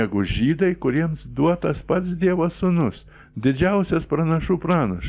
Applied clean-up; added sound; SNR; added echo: none; none; none; none.